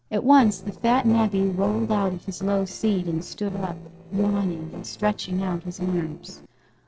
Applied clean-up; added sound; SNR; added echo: neural separator model SepFormer DNS4.